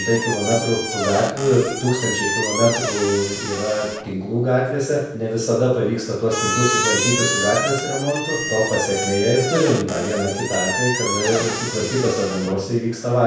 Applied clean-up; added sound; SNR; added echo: none; Squeak; 5 dB; reverberation time 0.7 s.